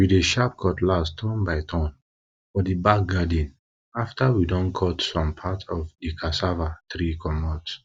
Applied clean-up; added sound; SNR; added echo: none; none; none; none.